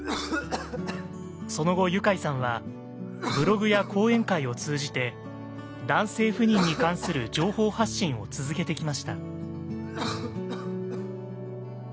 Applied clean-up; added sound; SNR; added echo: none; Cough; 10 dB; none.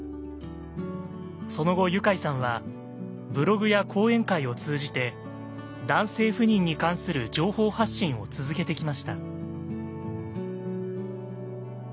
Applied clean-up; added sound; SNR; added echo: none; none; none; none.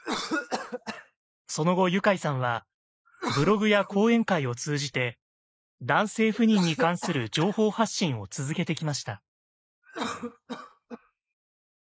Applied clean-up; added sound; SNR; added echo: neural mask model Resemble Enhance denoiser.